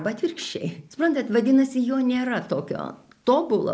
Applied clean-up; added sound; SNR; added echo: none; none; none; none.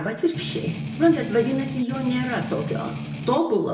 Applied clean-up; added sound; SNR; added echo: none; Strum; 7 dB; reverberation time 0.8 s.